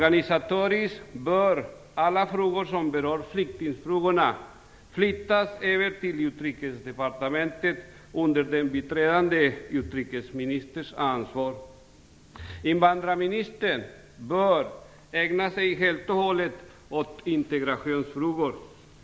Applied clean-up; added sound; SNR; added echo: none; none; none; none.